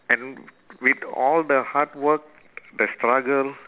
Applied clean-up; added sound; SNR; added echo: none; none; none; none.